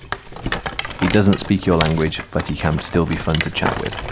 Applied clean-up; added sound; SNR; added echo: none; Rattle; 7 dB; none.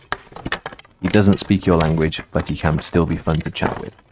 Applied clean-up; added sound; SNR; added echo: neural mask model RNNoise.